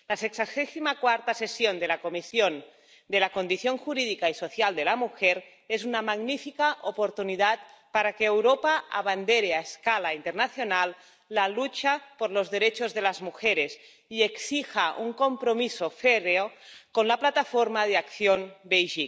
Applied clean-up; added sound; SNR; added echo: none; none; none; none.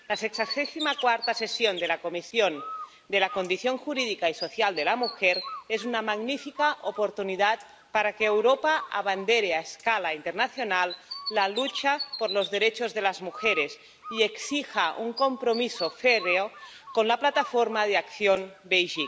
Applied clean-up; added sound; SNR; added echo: none; Bird; 14 dB; none.